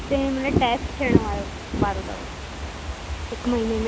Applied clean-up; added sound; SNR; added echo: none; Fireworks / Ocean; 0 dB; none.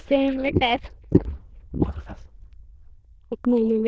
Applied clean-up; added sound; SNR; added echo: neural diffusion model UNIVERSE++.